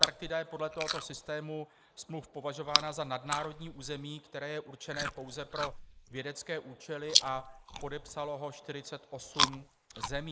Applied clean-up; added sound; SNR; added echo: neural mask model Resemble Enhance denoiser.